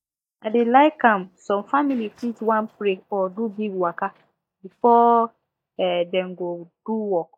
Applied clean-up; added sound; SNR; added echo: neural mask model DeepFilterNet 3.